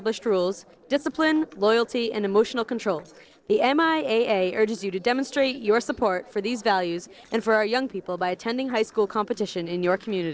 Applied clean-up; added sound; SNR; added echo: neural separator model SepFormer DNS4.